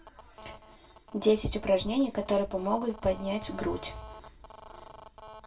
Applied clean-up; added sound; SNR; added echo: none; Telephone; 18 dB; reverberation time 0.2 s.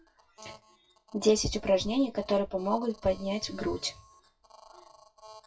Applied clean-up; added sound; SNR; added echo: classical method WPE with log-MMSE.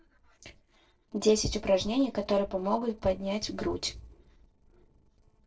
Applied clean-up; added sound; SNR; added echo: neural separator model SepFormer DNS4.